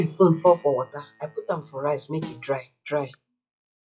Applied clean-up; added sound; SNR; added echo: classical method log-MMSE.